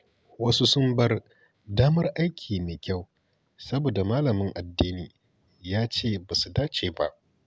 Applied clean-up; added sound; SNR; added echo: none; none; none; none.